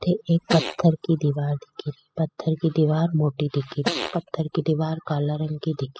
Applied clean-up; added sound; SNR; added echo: classical method spectral subtraction.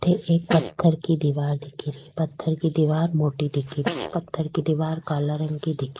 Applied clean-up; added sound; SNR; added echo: neural mask model Resemble Enhance denoiser.